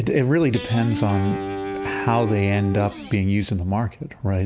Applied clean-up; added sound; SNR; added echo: none; Guitar; 8 dB; none.